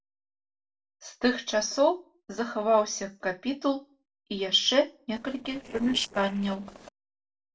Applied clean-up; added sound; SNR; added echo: neural separator model SepFormer DNS4.